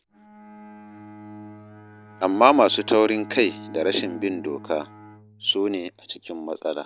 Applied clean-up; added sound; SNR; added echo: none; Bowed string instrument; 18 dB; none.